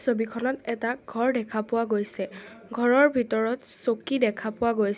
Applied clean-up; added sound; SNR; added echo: none; none; none; none.